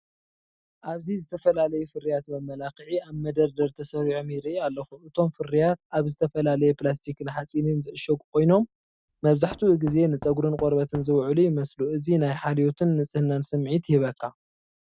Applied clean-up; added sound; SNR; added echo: none; Knock / Wood; 18 dB; none.